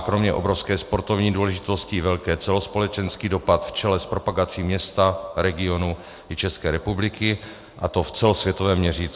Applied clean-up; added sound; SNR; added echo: none; none; none; none.